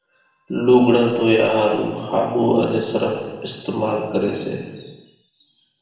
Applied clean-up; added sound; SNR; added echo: none; none; none; reverberation time 1.2 s.